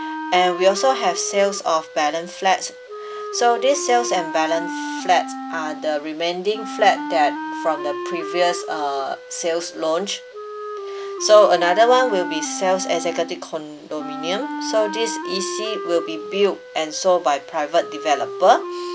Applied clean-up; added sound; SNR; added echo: none; Wind instrument, woodwind instrument; 9 dB; none.